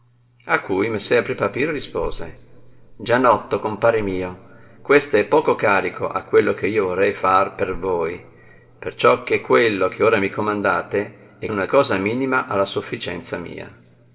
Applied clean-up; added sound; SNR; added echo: none; none; none; reverberation time 2.8 s.